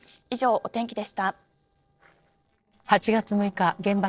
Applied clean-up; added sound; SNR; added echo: neural separator model SepFormer DNS4.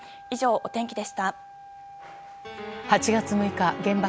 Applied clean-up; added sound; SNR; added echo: none; Wind instrument, woodwind instrument; 18 dB; none.